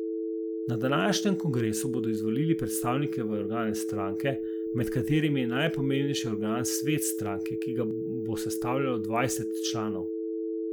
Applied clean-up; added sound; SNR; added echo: none; Telephone; 1 dB; none.